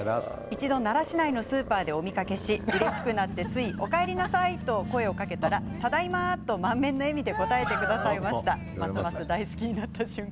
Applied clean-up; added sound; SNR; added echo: none; Growling; 9 dB; none.